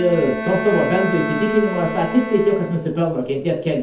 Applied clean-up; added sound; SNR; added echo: none; Bowed string instrument; 8 dB; reverberation time 0.5 s.